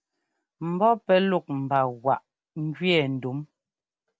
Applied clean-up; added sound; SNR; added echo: none; none; none; none.